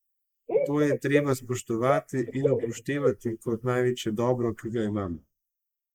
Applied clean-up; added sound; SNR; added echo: neural mask model Resemble Enhance denoiser.